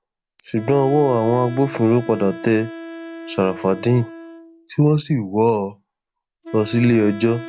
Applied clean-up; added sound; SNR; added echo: none; Wind instrument, woodwind instrument; 16 dB; none.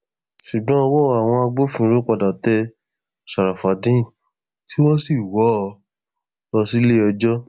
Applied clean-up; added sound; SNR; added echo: none; none; none; none.